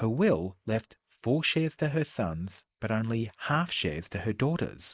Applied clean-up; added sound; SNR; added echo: neural mask model Resemble Enhance denoiser.